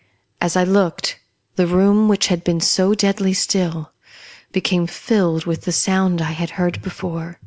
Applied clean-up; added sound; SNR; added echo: none; none; none; none.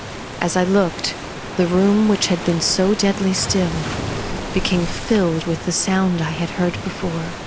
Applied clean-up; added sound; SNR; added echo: none; Waves, surf; 8 dB; none.